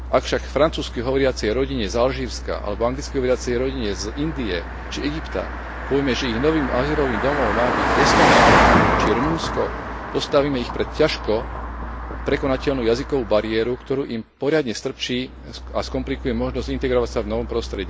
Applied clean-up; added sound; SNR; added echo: none; Car passing by; 1 dB; none.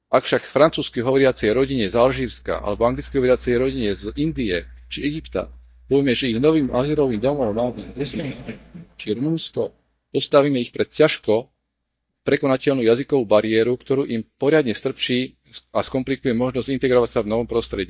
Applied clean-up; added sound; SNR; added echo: neural mask model DeepFilterNet 3.